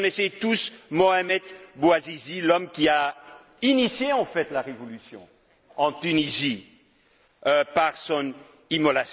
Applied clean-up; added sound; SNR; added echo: none; none; none; none.